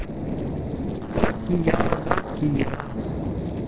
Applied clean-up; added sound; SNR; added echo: neural separator model SepFormer DNS4.